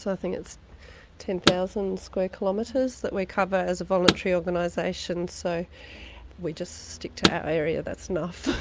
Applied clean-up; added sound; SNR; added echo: none; Car; 4 dB; none.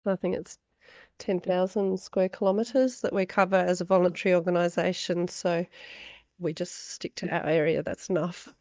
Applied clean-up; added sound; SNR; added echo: neural mask model DeepFilterNet 3.